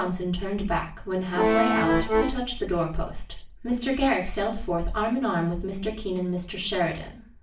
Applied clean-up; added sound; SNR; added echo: none; Accordion; -4 dB; reverberation time 0.3 s.